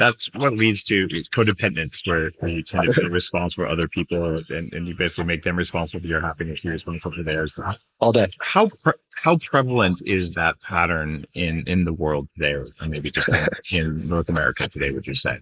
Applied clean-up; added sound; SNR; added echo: neural mask model Resemble Enhance denoiser.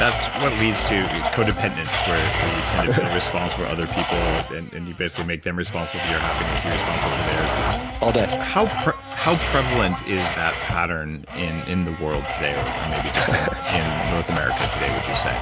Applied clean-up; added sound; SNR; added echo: none; Domestic sounds, home sounds; 1 dB; none.